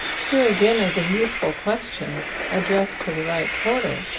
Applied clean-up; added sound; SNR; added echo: none; Train; 5 dB; none.